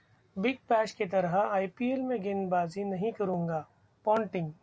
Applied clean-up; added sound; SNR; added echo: none; none; none; none.